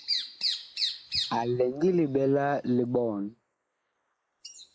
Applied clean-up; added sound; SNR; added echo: neural mask model Resemble Enhance denoiser.